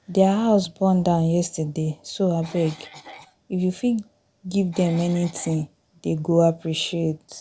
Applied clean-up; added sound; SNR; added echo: none; Cough; 20 dB; none.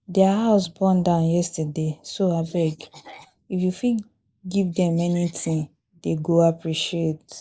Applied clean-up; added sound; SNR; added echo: neural mask model Resemble Enhance denoiser.